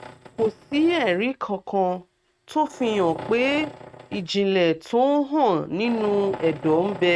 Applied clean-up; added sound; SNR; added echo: neural mask model RNNoise.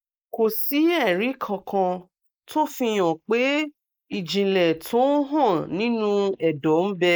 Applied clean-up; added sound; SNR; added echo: neural mask model Resemble Enhance denoiser.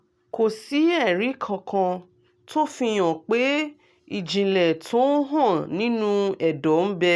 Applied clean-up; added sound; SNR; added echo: none; none; none; none.